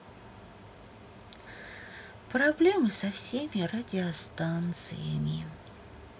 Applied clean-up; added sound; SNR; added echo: none; none; none; none.